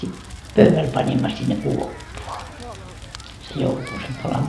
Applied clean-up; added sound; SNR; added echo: none; Crackle; 17 dB; none.